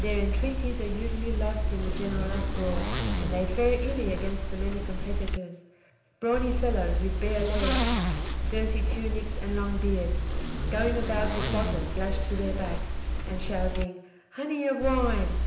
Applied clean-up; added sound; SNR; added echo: none; Zipper (clothing); -4 dB; reverberation time 0.9 s.